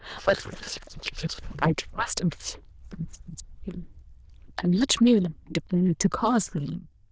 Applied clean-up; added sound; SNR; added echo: neural diffusion model UNIVERSE++.